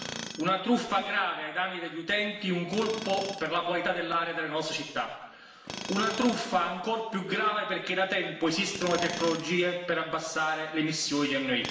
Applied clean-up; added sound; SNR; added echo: none; Tools; 14 dB; reverberation time 1.0 s.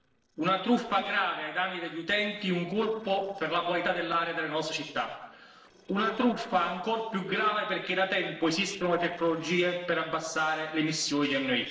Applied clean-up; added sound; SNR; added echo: neural separator model SepFormer DNS4.